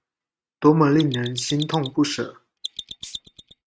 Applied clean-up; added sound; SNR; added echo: neural mask model RNNoise.